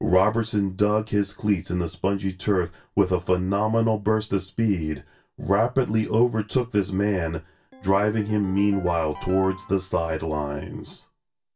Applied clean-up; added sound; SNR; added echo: none; Ringtone; 18 dB; reverberation time 0.2 s.